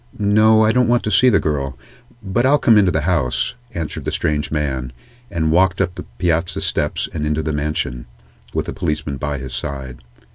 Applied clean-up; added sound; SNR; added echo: none; none; none; none.